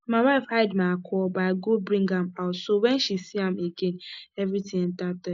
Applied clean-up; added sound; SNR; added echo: neural mask model Resemble Enhance denoiser.